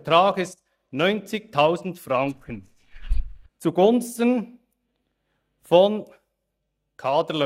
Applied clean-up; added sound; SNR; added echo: neural mask model DeepFilterNet 3.